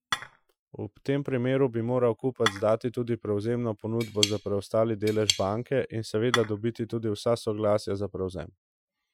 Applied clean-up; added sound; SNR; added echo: classical method Wiener filter.